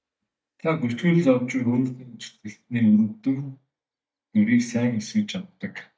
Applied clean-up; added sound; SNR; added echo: neural mask model DeepFilterNet 3.